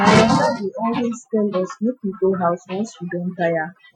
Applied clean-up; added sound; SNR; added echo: classical method Wiener filter.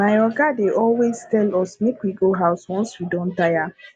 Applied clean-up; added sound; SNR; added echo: none; none; none; none.